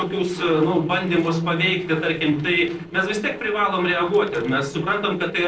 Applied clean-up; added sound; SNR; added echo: neural separator model SepFormer DNS4.